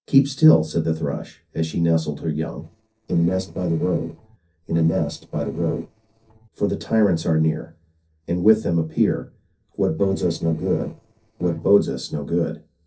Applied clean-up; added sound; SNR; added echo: neural separator model SepFormer DNS4.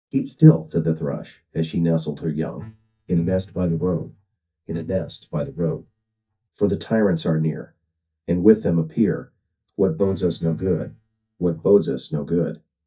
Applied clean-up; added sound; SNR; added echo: neural mask model DeepFilterNet 3.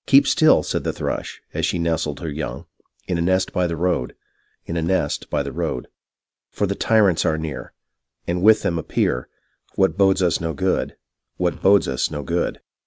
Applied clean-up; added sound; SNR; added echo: none; none; none; none.